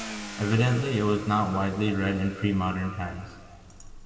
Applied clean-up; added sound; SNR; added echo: none; Car; 16 dB; reverberation time 1.9 s.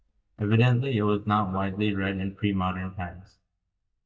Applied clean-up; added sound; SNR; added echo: neural mask model DeepFilterNet 3.